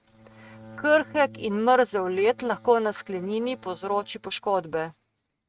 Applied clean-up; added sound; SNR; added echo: neural mask model RNNoise.